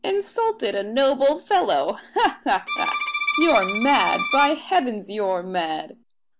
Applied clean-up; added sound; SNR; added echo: none; Bowed string instrument; 4 dB; none.